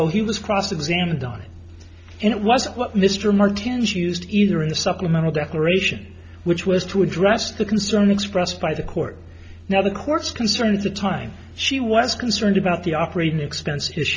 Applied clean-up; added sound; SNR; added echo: none; none; none; none.